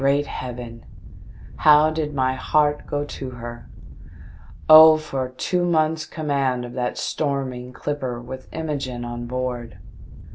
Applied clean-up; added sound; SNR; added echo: none; Wind; 16 dB; none.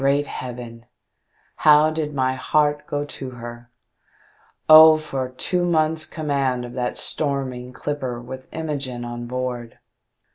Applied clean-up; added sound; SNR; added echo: none; none; none; none.